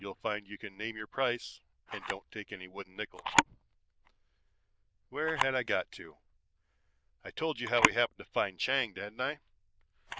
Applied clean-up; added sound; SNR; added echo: neural diffusion model UNIVERSE++.